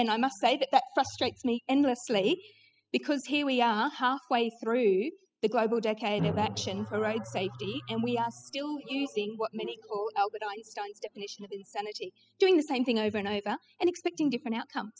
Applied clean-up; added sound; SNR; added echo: classical method spectral subtraction.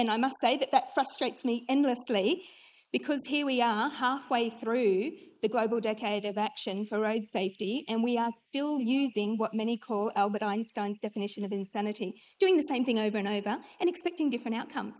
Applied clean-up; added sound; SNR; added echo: neural mask model Resemble Enhance denoiser.